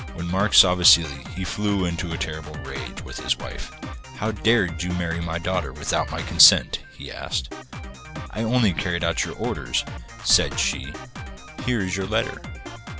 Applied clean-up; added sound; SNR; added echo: none; Drum kit; 10 dB; none.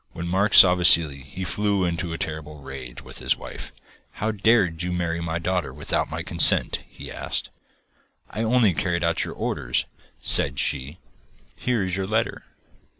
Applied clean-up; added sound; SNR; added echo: none; none; none; none.